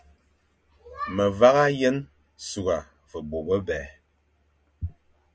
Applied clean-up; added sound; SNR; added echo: none; none; none; none.